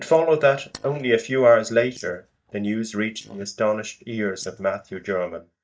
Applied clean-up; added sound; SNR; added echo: neural mask model DeepFilterNet 3.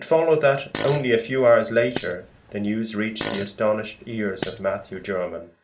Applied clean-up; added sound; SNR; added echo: none; Fart; 10 dB; reverberation time 0.2 s.